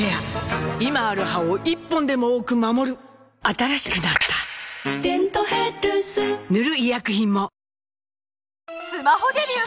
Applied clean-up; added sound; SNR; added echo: none; none; none; none.